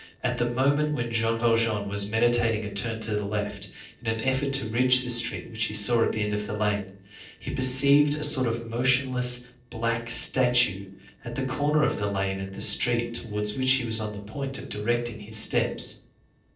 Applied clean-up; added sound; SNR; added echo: neural separator model SepFormer DNS4.